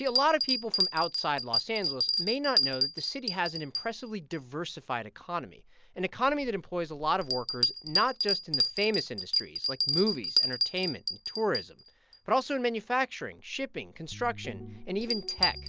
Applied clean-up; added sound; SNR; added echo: none; Bell; 1 dB; none.